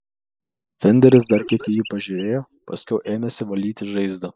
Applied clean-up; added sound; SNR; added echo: neural mask model Resemble Enhance denoiser.